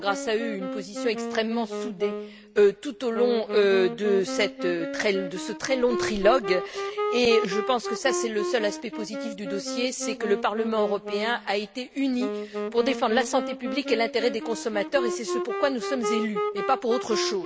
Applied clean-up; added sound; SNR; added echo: none; Wind instrument, woodwind instrument; 6 dB; none.